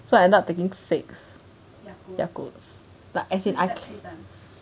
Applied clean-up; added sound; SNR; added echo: none; none; none; none.